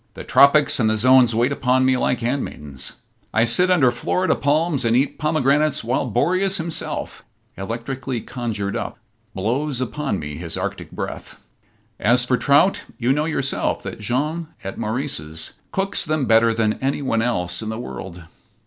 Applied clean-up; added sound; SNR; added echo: none; none; none; none.